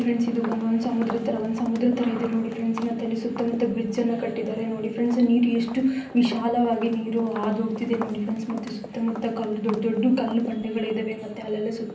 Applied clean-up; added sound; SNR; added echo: none; Walk, footsteps; 17 dB; reverberation time 0.6 s.